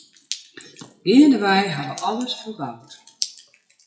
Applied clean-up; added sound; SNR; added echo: classical method WPE with log-MMSE.